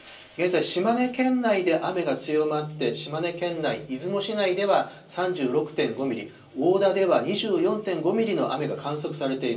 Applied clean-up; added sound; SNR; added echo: none; none; none; reverberation time 0.3 s.